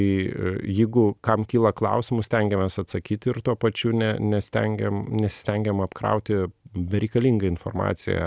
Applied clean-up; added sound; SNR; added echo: none; none; none; none.